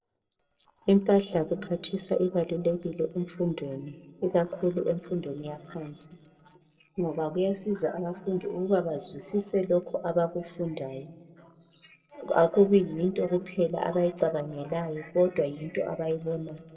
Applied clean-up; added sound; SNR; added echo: neural separator model SepFormer DNS4.